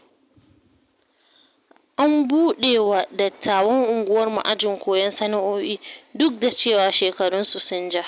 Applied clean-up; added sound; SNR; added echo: none; none; none; none.